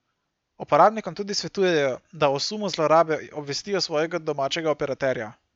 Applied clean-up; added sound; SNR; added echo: none; none; none; none.